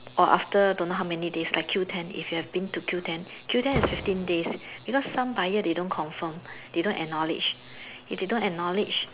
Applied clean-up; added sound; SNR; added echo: none; Slam; 16 dB; none.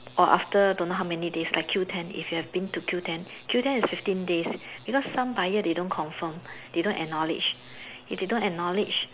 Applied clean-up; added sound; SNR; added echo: none; none; none; none.